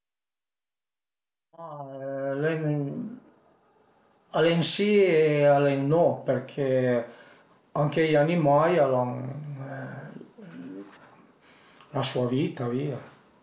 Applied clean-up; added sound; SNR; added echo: none; none; none; none.